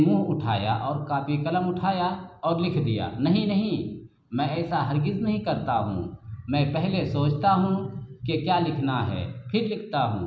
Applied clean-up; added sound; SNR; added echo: none; none; none; none.